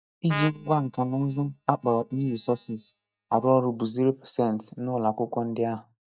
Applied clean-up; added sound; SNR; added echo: neural mask model DeepFilterNet 3.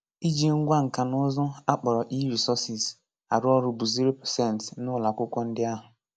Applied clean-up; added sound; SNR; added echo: none; none; none; none.